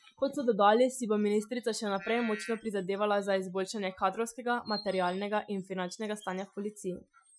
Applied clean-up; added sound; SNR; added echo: classical method Wiener filter.